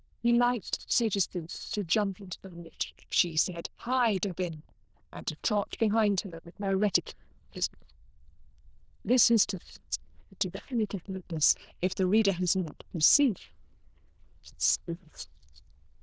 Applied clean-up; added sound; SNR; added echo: neural diffusion model UNIVERSE++.